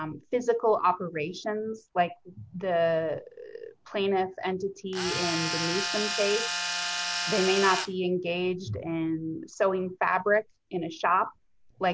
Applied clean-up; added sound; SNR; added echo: none; Tools; 2 dB; none.